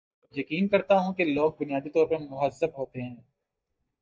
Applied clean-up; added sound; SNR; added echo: neural mask model DeepFilterNet 3.